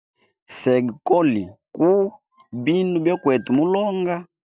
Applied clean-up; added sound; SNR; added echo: none; none; none; none.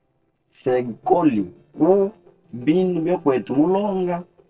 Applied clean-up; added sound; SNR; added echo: neural separator model SepFormer DNS4.